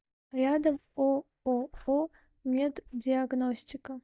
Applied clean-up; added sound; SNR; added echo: neural mask model DeepFilterNet 3.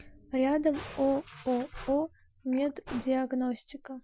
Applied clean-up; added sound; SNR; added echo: classical method Wiener filter.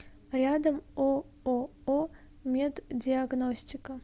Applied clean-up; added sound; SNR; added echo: none; none; none; none.